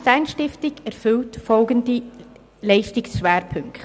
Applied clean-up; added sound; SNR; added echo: none; none; none; none.